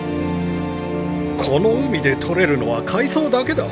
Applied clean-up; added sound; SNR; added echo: none; none; none; none.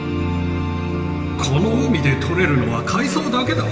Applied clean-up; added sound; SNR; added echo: none; none; none; reverberation time 1.9 s.